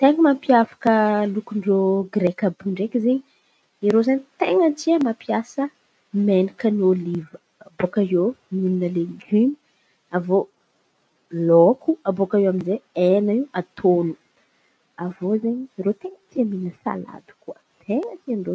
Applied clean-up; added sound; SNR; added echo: none; none; none; none.